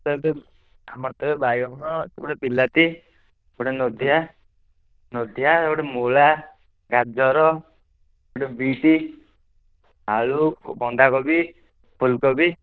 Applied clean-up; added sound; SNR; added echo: neural diffusion model UNIVERSE++.